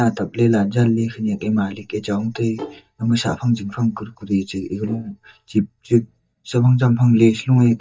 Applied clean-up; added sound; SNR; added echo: neural mask model DeepFilterNet 3.